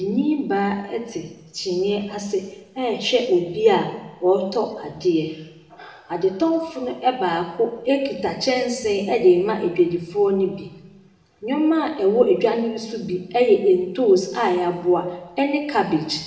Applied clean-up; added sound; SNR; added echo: none; none; none; reverberation time 0.9 s.